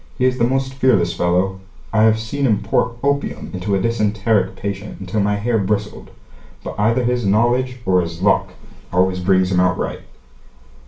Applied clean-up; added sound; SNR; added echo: none; none; none; reverberation time 0.3 s.